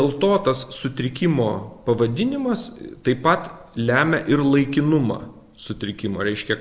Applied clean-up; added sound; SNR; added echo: none; none; none; none.